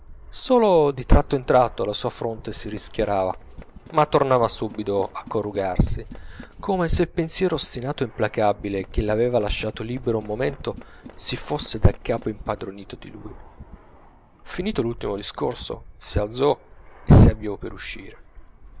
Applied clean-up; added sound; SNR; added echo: none; Tools + Fixed-wing aircraft, airplane; 19 dB; none.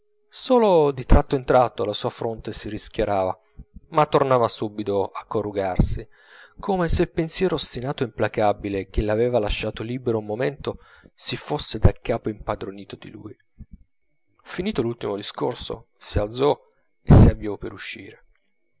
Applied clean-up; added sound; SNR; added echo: none; none; none; none.